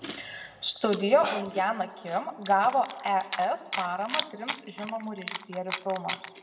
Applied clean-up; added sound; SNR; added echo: none; Chewing, mastication; 10 dB; reverberation time 1.2 s.